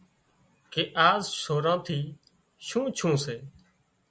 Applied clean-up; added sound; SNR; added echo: none; none; none; none.